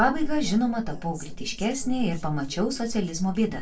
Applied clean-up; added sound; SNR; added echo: neural separator model SepFormer DNS4.